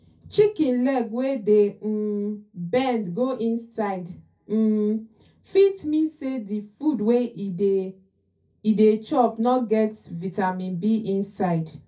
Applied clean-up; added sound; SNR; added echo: none; none; none; reverberation time 0.3 s.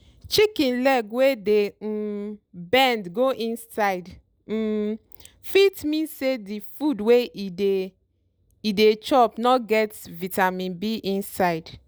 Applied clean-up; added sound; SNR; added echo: none; none; none; none.